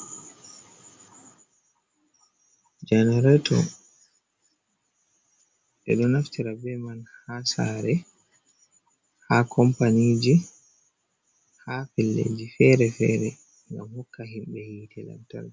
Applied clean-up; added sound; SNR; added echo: none; none; none; none.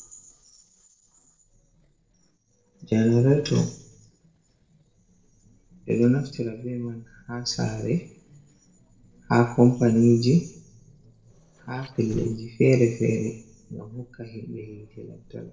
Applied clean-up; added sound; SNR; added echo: neural separator model SepFormer DNS4.